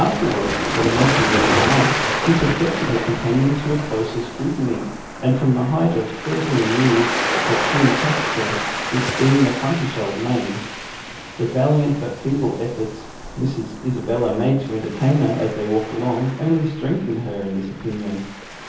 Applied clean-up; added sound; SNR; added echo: none; Waves, surf; 5 dB; reverberation time 0.7 s.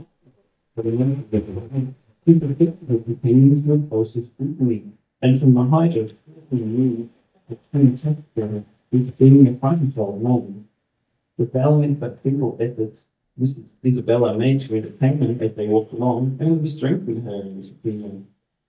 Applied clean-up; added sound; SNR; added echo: neural mask model DeepFilterNet 3.